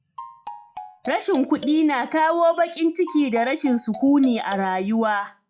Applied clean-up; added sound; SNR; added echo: classical method log-MMSE.